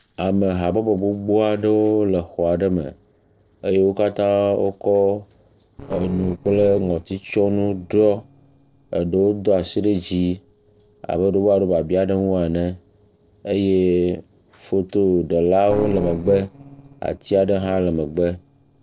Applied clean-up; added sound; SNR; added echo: neural separator model SepFormer DNS4.